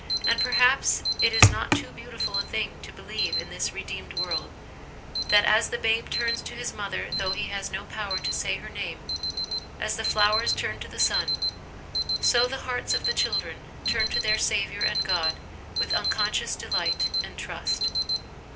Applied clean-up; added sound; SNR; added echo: none; Alarm; -1 dB; reverberation time 0.2 s.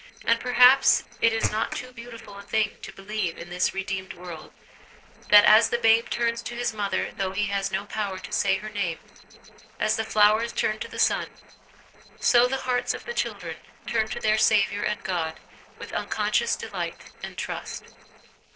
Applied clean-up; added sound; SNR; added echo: neural separator model SepFormer DNS4.